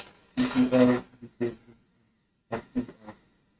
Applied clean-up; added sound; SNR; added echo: neural mask model RNNoise.